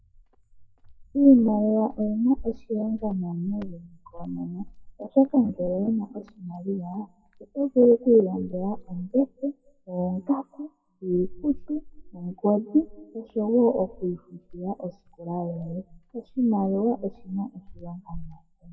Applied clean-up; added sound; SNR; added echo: classical method WPE with log-MMSE.